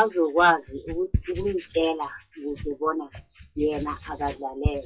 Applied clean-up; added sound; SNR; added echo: classical method WPE with log-MMSE.